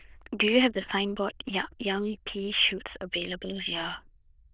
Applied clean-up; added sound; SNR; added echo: neural diffusion model UNIVERSE++.